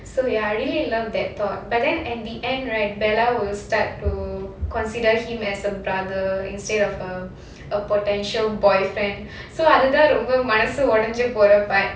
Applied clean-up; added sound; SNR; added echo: none; none; none; none.